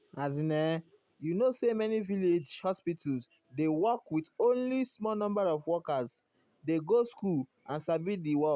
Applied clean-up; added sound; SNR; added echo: none; none; none; none.